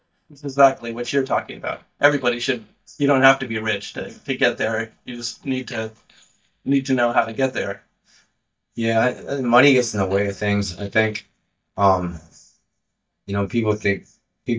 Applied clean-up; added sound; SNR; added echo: neural mask model DeepFilterNet 3.